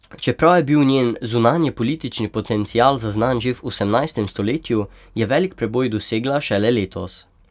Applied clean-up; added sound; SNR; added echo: none; none; none; none.